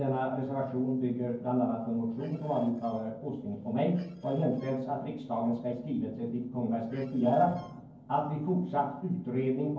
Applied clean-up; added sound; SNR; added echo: neural separator model SepFormer DNS4.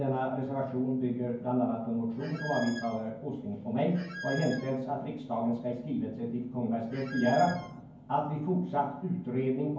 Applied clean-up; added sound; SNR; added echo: none; Squeak; 11 dB; reverberation time 0.9 s.